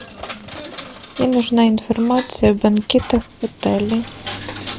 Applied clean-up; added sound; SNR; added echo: none; Coin (dropping); 15 dB; none.